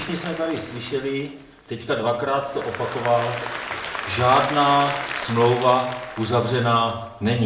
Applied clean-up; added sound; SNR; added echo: none; Applause / Crowd; 10 dB; reverberation time 0.5 s.